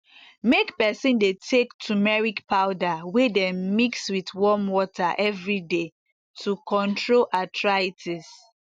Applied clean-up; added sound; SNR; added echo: none; none; none; none.